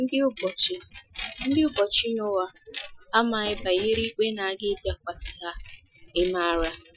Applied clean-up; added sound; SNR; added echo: classical method Wiener filter.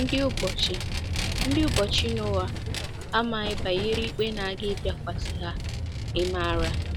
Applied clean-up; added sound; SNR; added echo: none; Vehicle; 0 dB; none.